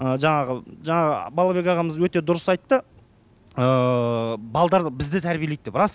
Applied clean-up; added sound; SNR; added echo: none; none; none; none.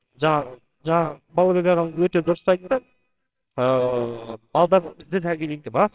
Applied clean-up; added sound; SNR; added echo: neural separator model SepFormer WHAMR!.